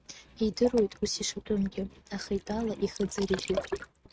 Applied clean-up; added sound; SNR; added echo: neural mask model RNNoise.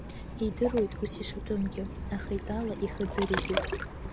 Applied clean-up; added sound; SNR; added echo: none; Ocean; 1 dB; none.